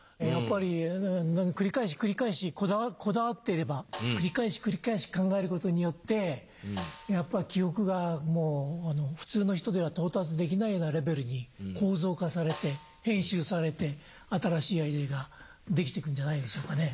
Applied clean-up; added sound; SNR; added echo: none; Snare drum; 20 dB; none.